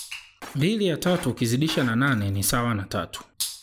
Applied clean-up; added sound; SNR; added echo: none; Shatter; 17 dB; none.